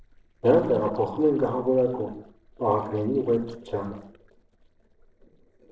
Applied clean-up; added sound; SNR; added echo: neural separator model SepFormer DNS4.